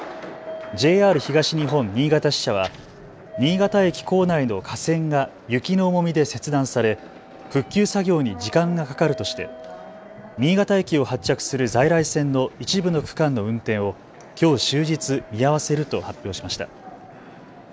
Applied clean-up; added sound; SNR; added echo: none; none; none; none.